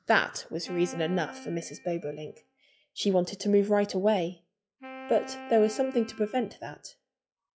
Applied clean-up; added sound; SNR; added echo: classical method log-MMSE.